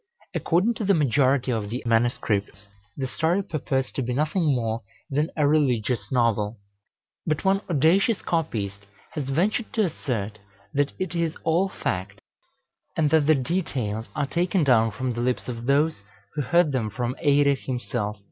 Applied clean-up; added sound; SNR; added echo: none; none; none; none.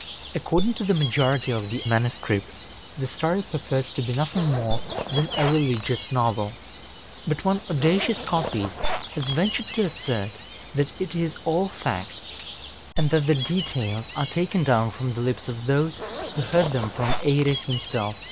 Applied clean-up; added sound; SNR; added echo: none; Gull, seagull + Zipper (clothing); 7 dB; none.